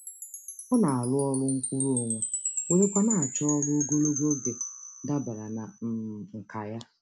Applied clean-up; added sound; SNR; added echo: none; Wind chime; 7 dB; none.